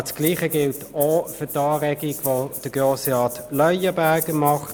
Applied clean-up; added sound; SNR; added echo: none; Rattle (instrument); 13 dB; none.